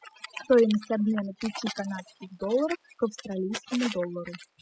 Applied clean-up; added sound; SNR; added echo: classical method spectral subtraction.